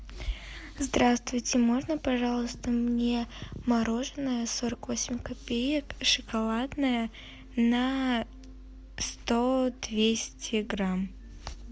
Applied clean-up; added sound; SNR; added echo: none; none; none; none.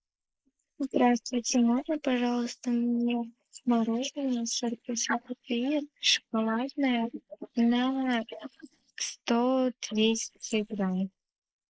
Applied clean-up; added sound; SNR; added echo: neural mask model Resemble Enhance denoiser.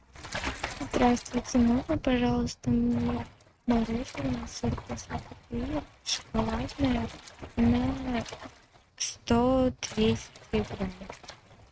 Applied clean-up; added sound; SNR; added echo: neural mask model RNNoise.